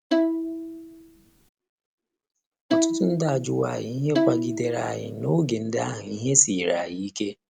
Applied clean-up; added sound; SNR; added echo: none; Bowed string instrument; 1 dB; none.